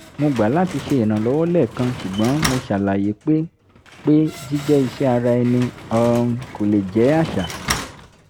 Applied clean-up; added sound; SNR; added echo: none; Slam; 13 dB; none.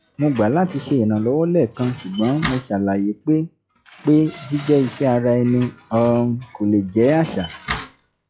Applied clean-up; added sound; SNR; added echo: classical method log-MMSE.